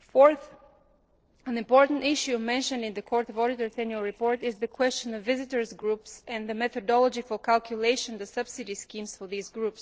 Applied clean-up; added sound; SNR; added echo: neural separator model SepFormer DNS4.